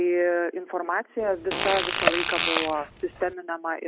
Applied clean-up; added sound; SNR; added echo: none; Fart; -1 dB; none.